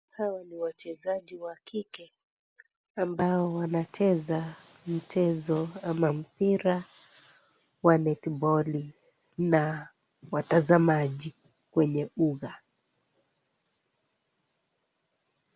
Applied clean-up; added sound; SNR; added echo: none; none; none; none.